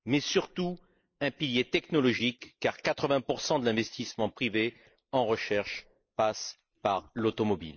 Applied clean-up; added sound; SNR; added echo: neural mask model Resemble Enhance denoiser.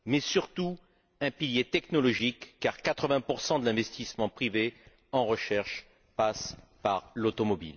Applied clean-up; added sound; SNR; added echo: none; none; none; none.